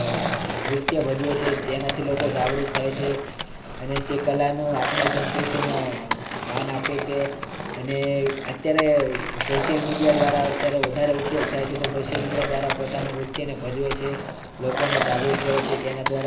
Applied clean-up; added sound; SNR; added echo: none; Skateboard; 3 dB; reverberation time 0.5 s.